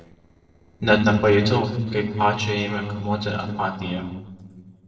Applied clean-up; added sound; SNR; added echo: neural separator model SepFormer DNS4.